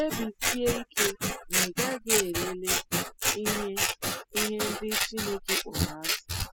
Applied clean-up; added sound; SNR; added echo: classical method spectral subtraction.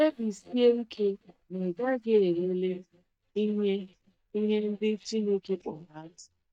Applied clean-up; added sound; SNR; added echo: neural mask model DeepFilterNet 3.